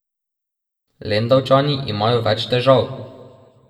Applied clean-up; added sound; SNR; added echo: none; none; none; reverberation time 1.0 s.